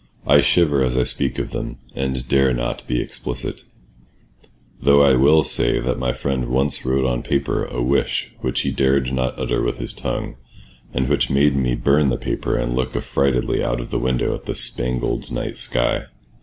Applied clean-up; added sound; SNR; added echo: none; none; none; none.